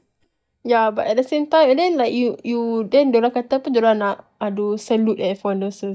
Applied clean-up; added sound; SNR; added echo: neural mask model DeepFilterNet 3.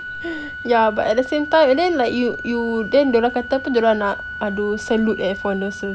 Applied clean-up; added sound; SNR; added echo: none; Organ; 12 dB; none.